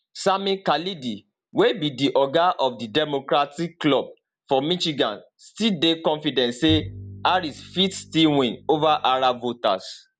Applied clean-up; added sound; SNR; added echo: none; Bowed string instrument; 14 dB; none.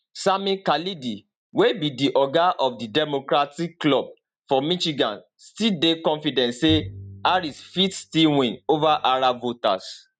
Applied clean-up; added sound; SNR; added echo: neural mask model RNNoise.